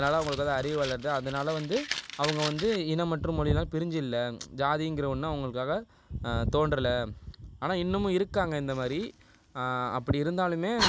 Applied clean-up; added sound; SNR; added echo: none; Fire; 11 dB; none.